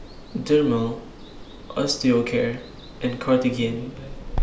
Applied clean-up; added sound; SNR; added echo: none; Water; 9 dB; none.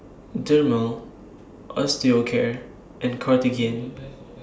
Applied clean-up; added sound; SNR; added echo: none; none; none; none.